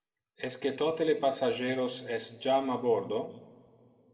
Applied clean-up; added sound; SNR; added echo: none; none; none; reverberation time 1.6 s.